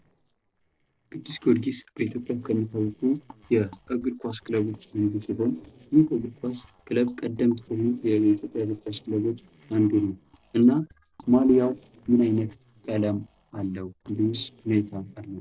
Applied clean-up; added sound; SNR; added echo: neural separator model SepFormer DNS4.